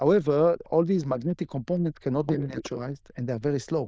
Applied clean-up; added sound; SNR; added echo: neural diffusion model UNIVERSE++.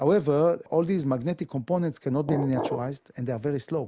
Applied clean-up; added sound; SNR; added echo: none; Glass; 7 dB; none.